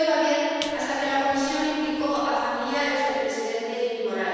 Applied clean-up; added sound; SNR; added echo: none; Squeak; 19 dB; reverberation time 2.1 s.